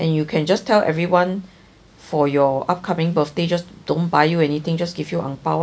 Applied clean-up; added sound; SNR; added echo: none; none; none; none.